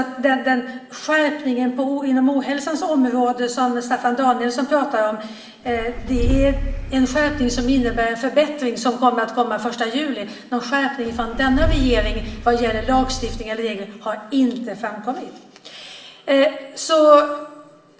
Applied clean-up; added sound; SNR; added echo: none; Engine starting / Car; 4 dB; reverberation time 1.0 s.